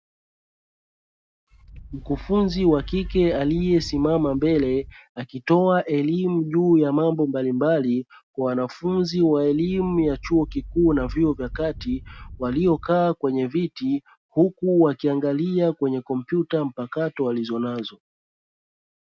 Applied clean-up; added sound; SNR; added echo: none; Thunder / Wind; 14 dB; none.